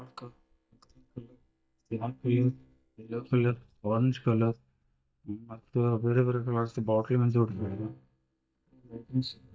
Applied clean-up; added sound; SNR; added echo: neural mask model DeepFilterNet 3.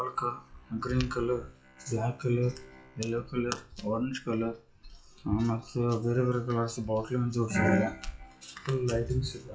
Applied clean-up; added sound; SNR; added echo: classical method WPE with log-MMSE.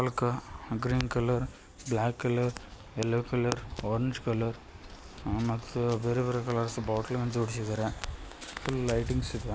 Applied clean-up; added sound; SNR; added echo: none; none; none; none.